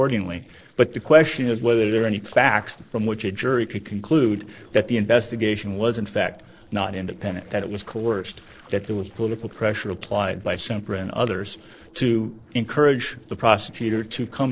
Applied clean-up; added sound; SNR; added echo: neural separator model SepFormer DNS4.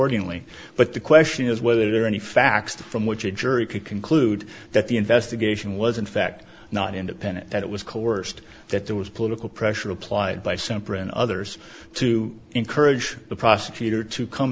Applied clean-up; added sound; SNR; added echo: none; none; none; none.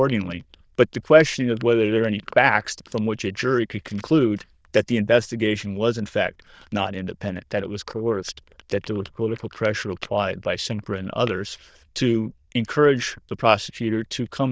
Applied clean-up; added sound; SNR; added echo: neural diffusion model UNIVERSE++.